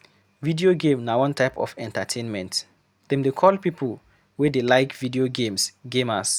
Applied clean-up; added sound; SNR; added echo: none; none; none; none.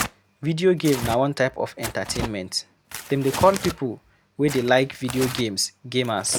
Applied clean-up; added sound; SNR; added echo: none; Tearing; 11 dB; none.